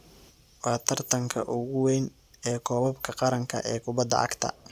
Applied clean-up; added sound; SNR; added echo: none; none; none; none.